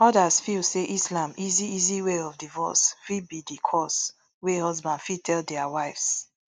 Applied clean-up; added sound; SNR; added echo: none; none; none; none.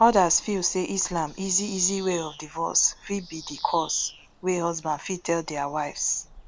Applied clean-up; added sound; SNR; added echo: none; Bird vocalization, bird call, bird song; 20 dB; none.